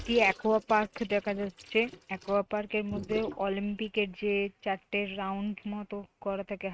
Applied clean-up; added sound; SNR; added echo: neural mask model RNNoise.